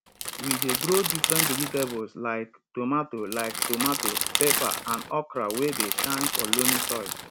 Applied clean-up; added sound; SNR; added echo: none; Crackle; -2 dB; none.